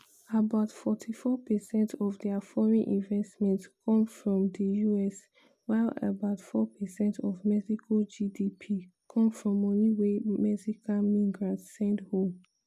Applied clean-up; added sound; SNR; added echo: none; none; none; none.